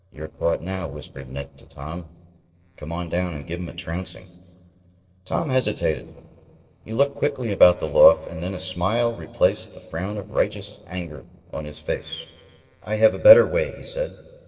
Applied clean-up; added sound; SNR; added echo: neural separator model SepFormer DNS4.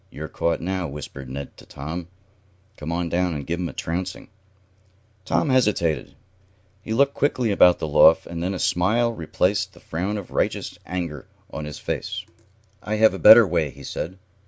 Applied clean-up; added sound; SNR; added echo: none; none; none; none.